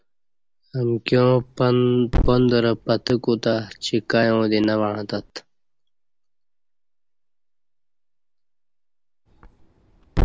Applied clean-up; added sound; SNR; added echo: none; Thump, thud; 8 dB; none.